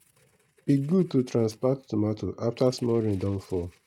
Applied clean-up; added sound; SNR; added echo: neural mask model RNNoise.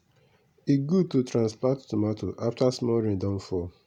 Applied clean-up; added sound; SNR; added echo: none; none; none; none.